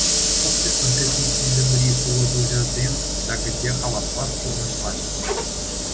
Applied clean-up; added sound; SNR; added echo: none; Sliding door / Hiss; -3 dB; none.